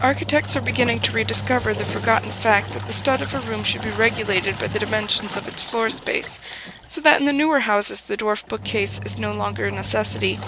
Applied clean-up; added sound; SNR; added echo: none; Engine; 9 dB; none.